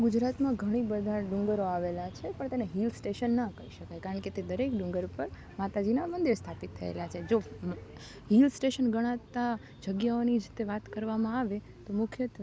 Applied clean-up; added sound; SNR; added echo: none; none; none; none.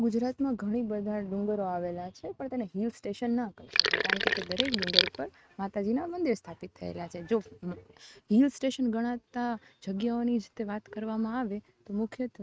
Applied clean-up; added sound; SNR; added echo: neural mask model RNNoise.